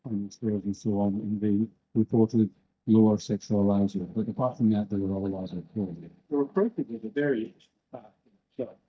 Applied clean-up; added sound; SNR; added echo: neural mask model DeepFilterNet 3.